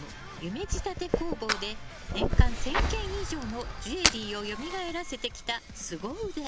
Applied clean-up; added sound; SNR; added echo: none; Fire + Explosion; -5 dB; none.